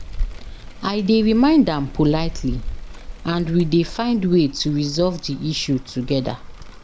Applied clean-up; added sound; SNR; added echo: none; Rain; 10 dB; none.